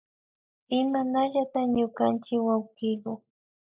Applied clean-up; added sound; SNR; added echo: neural mask model Resemble Enhance denoiser.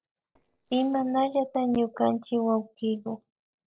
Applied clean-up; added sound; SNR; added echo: neural separator model SepFormer DNS4.